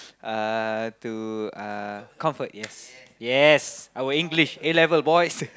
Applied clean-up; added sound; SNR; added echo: none; none; none; none.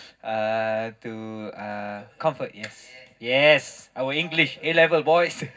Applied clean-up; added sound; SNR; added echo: none; none; none; reverberation time 0.4 s.